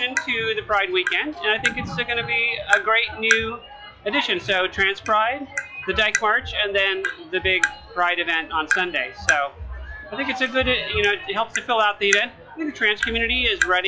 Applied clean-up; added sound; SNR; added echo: classical method log-MMSE.